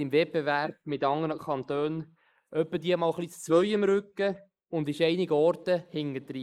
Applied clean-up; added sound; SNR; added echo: neural mask model Resemble Enhance denoiser.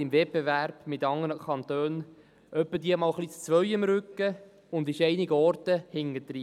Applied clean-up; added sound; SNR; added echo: none; none; none; none.